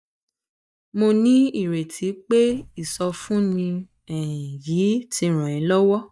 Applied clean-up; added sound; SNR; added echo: neural mask model DeepFilterNet 3.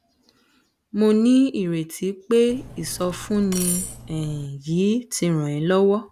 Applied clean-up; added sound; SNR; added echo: none; Cutlery, silverware; 11 dB; none.